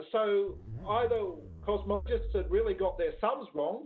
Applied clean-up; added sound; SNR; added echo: none; Zipper (clothing); 9 dB; none.